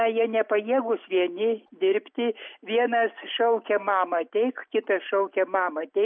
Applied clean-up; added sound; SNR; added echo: none; none; none; none.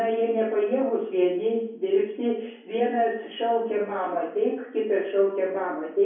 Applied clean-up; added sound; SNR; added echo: none; none; none; reverberation time 0.6 s.